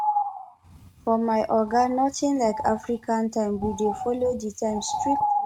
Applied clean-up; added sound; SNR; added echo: neural mask model RNNoise.